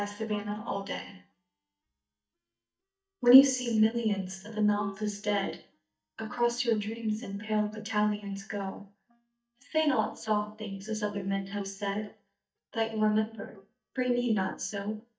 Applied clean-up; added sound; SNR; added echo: neural mask model DeepFilterNet 3.